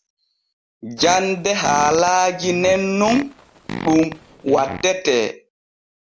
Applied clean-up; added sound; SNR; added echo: none; Fart; 12 dB; none.